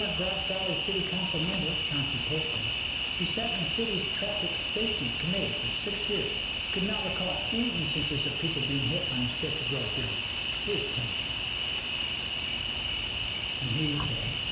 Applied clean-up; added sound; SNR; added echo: none; Cricket; -4 dB; reverberation time 1.1 s.